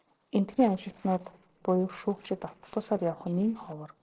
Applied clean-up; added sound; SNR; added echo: neural separator model SepFormer DNS4.